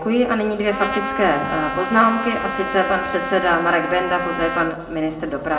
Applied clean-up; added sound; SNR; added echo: none; Trumpet; 7 dB; reverberation time 0.7 s.